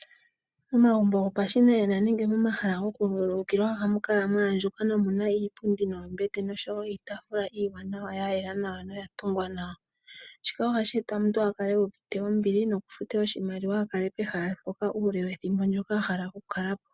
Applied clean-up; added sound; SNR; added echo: none; none; none; none.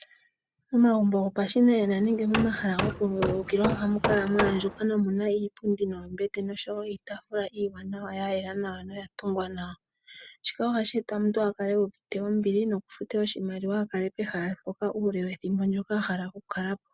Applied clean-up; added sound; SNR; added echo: none; Hammer; 4 dB; none.